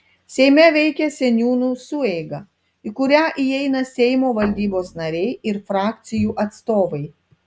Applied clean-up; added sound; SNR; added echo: none; Guitar; 15 dB; none.